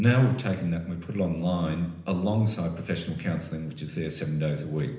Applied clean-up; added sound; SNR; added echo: none; none; none; reverberation time 0.9 s.